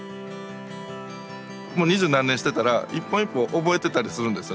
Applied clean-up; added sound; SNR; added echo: none; none; none; none.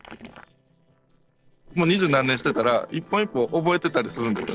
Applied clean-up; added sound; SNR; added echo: neural separator model SepFormer DNS4.